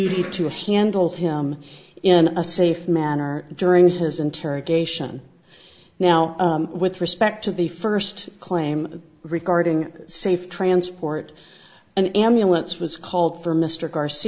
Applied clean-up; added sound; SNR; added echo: none; none; none; none.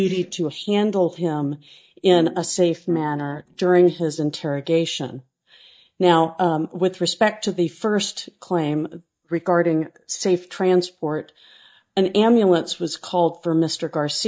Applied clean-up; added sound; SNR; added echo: neural mask model DeepFilterNet 3.